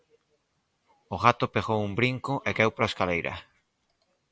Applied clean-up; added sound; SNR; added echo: none; none; none; none.